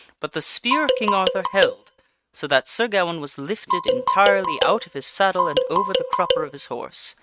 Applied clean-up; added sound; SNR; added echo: neural mask model RNNoise.